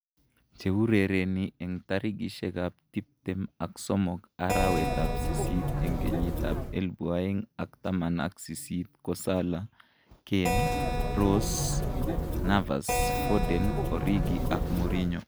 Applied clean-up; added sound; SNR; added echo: none; Keyboard (musical); -2 dB; none.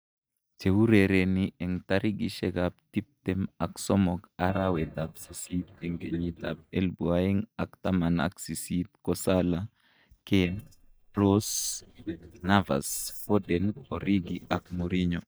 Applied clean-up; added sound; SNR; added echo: neural mask model DeepFilterNet 3.